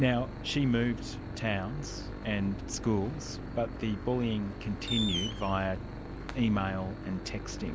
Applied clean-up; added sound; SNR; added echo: none; Engine / Boat, Water vehicle + Fireworks; 7 dB; none.